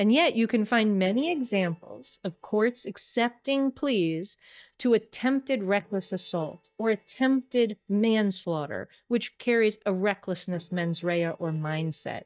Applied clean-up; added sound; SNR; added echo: neural mask model DeepFilterNet 3.